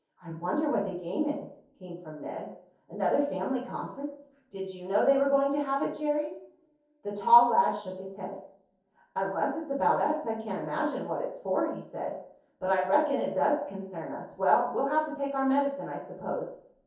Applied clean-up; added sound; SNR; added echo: none; none; none; reverberation time 0.6 s.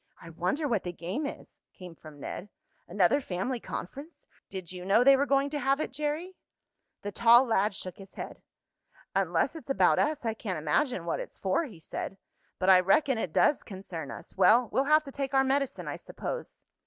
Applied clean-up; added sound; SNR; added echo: none; none; none; none.